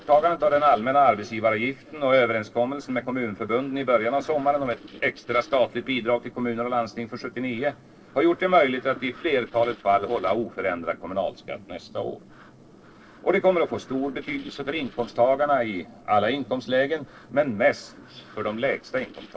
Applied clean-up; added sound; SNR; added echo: neural separator model SepFormer DNS4.